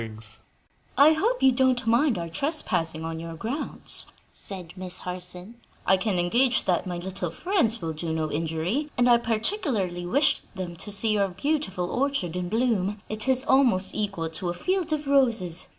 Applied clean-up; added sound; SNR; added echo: none; none; none; none.